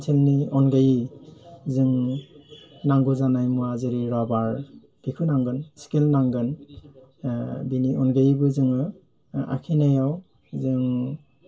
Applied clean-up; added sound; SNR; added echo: none; none; none; reverberation time 0.2 s.